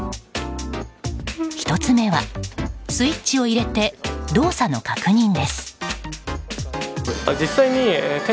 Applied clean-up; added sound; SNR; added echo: none; none; none; none.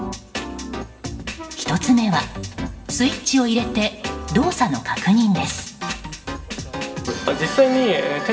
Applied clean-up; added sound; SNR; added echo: none; none; none; reverberation time 1.8 s.